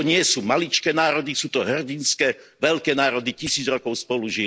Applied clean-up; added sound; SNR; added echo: neural separator model SepFormer DNS4.